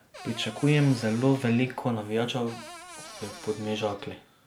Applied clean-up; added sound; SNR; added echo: none; Cupboard open or close / Door; 17 dB; none.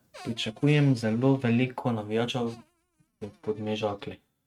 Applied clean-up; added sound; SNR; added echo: neural mask model RNNoise.